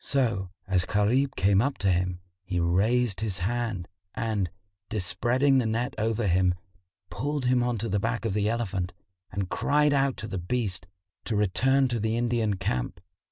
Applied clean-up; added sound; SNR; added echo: none; none; none; none.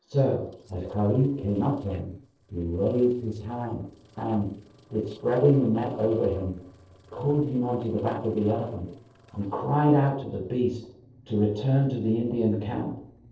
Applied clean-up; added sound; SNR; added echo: neural separator model SepFormer DNS4.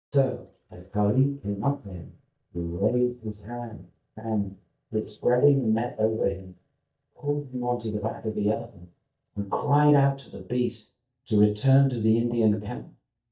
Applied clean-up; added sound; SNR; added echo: neural mask model DeepFilterNet 3.